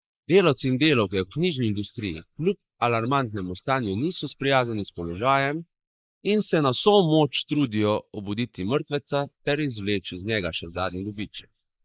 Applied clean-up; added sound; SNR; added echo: neural mask model Resemble Enhance denoiser.